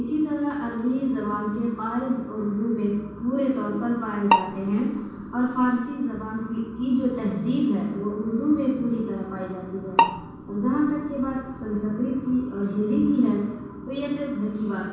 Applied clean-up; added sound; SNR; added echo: none; Bowed string instrument; 3 dB; reverberation time 1.2 s.